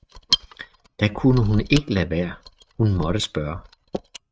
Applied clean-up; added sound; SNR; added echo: neural mask model RNNoise.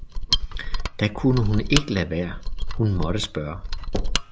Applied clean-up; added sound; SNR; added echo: none; Mechanisms; 0 dB; none.